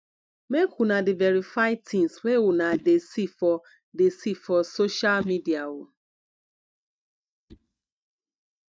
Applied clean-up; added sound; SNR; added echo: neural mask model DeepFilterNet 3.